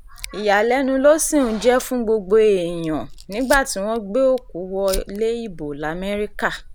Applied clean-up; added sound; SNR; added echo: none; Fire; 16 dB; none.